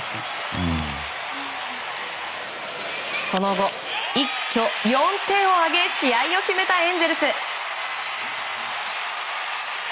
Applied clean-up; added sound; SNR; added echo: none; none; none; none.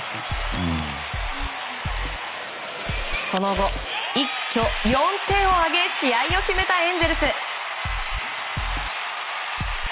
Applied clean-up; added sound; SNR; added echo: none; Scratching (performance technique); 8 dB; none.